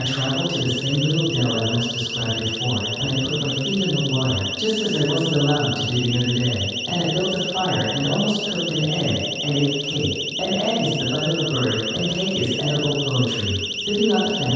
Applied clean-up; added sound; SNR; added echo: none; Siren; 5 dB; reverberation time 1.2 s.